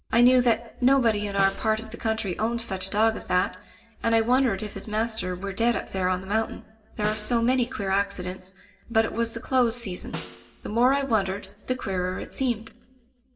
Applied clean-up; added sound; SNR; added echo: none; Snare drum; 17 dB; reverberation time 0.8 s.